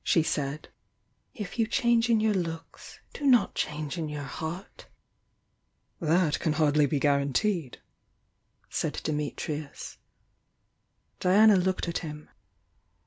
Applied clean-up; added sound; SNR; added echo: none; none; none; none.